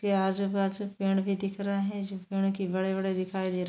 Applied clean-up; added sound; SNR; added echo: none; none; none; none.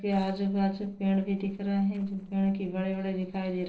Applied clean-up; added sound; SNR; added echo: neural separator model SepFormer DNS4.